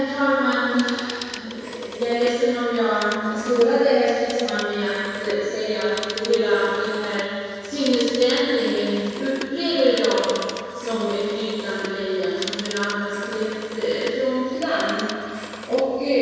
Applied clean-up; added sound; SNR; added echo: none; Telephone; 14 dB; reverberation time 2.2 s.